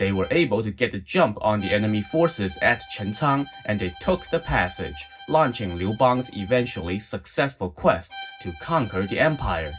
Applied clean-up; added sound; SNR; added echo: none; Bowed string instrument; 19 dB; reverberation time 0.4 s.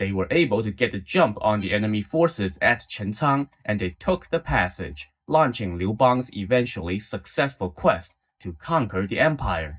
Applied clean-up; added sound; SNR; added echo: neural mask model DeepFilterNet 3.